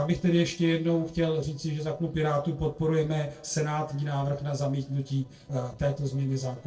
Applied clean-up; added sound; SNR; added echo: neural separator model SepFormer DNS4.